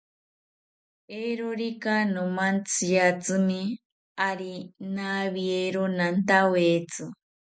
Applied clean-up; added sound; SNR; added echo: none; none; none; none.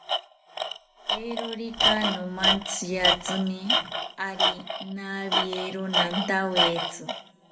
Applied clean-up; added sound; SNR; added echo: none; Tools; -3 dB; reverberation time 0.6 s.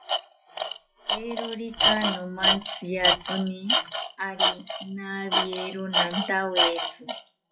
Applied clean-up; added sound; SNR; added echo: classical method WPE with log-MMSE.